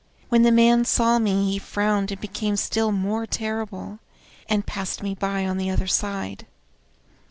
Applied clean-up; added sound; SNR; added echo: none; none; none; none.